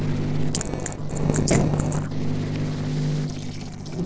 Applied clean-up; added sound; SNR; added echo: neural separator model SepFormer DNS4.